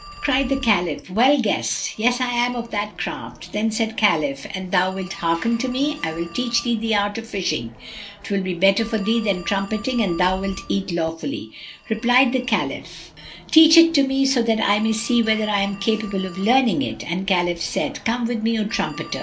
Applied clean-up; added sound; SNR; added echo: none; Telephone; 19 dB; none.